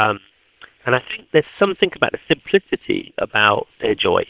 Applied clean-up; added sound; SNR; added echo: neural separator model SepFormer WHAM!.